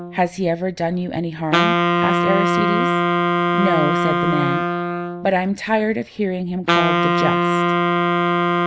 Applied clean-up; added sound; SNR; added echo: none; Wind instrument, woodwind instrument; -4 dB; none.